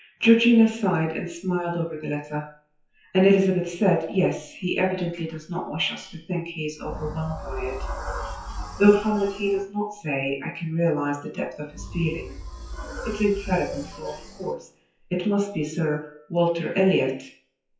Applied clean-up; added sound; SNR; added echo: classical method WPE with log-MMSE.